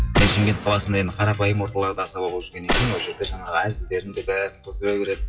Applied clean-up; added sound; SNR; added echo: classical method WPE with log-MMSE.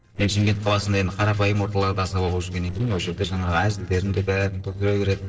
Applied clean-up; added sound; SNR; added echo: neural separator model SepFormer DNS4.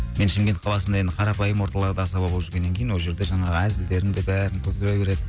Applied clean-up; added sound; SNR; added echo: none; none; none; none.